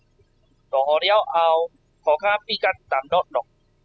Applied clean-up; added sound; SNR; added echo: classical method spectral subtraction.